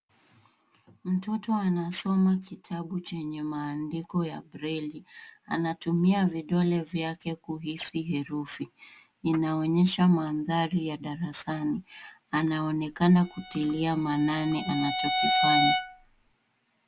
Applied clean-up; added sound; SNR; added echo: none; Bowed string instrument; 0 dB; none.